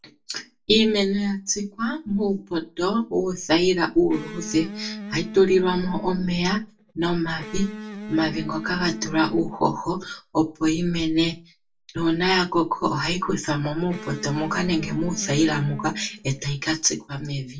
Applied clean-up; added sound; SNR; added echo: none; Electric guitar; 12 dB; reverberation time 0.2 s.